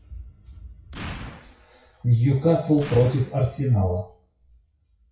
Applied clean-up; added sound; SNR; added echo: classical method WPE with log-MMSE.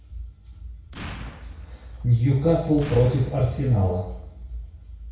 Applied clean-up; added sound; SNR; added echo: none; Explosion; 18 dB; reverberation time 0.6 s.